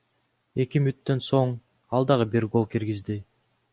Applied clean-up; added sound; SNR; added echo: none; none; none; none.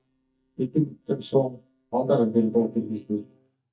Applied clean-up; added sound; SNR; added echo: neural mask model DeepFilterNet 3.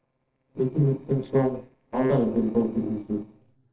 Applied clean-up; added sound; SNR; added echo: neural separator model SepFormer DNS4.